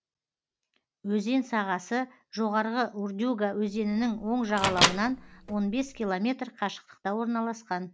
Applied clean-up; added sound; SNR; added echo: none; Microwave oven; 2 dB; none.